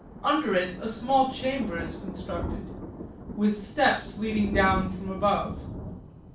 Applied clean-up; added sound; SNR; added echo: none; Thunder; 8 dB; reverberation time 0.3 s.